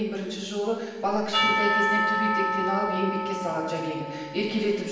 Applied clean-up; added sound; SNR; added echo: none; Church bell / Percussion; 0 dB; reverberation time 1.1 s.